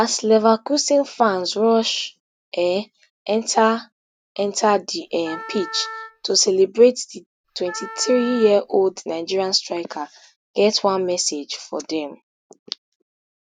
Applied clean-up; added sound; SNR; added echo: none; Wind instrument, woodwind instrument; 14 dB; none.